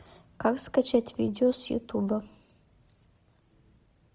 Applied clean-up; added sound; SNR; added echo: none; none; none; none.